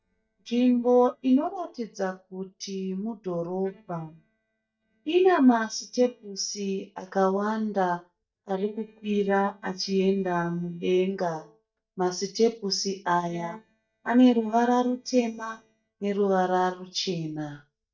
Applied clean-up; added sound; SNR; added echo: neural mask model DeepFilterNet 3.